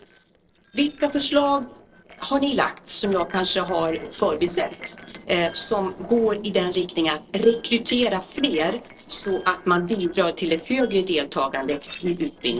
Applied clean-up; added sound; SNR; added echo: neural separator model SepFormer DNS4.